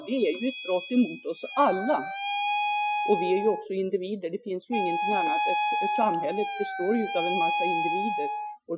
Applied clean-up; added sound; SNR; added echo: classical method Wiener filter.